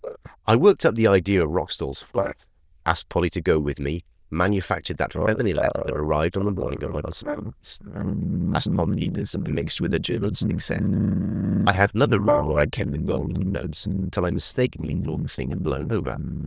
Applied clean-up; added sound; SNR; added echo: neural diffusion model UNIVERSE++.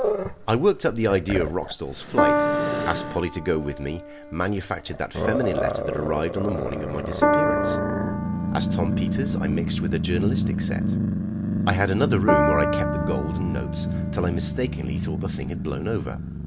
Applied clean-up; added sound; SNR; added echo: none; Piano + Growling; -2 dB; none.